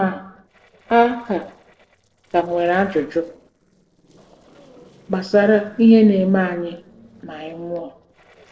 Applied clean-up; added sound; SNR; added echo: neural separator model SepFormer DNS4.